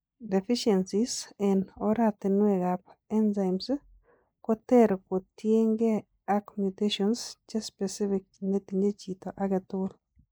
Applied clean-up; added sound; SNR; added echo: neural mask model Resemble Enhance denoiser.